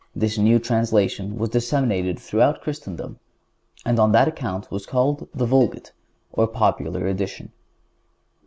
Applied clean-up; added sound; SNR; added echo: none; Cowbell; 16 dB; none.